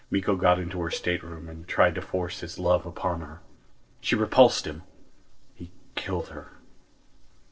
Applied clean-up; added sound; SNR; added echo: neural separator model SepFormer DNS4.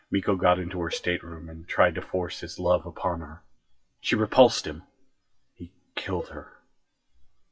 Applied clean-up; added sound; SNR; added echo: classical method WPE with log-MMSE.